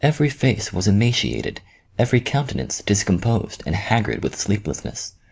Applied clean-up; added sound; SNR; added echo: none; none; none; none.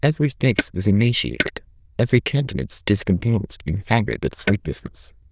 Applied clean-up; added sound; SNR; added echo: neural diffusion model UNIVERSE++.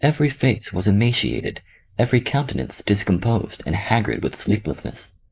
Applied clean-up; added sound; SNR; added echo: neural mask model Resemble Enhance denoiser.